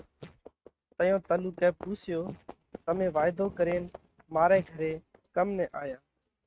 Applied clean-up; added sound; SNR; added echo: neural mask model RNNoise.